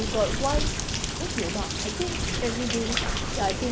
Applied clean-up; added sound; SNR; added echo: none; Rain; -2 dB; none.